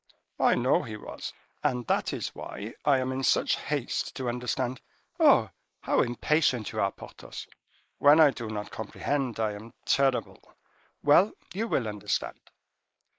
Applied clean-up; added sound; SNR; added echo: neural mask model Resemble Enhance denoiser.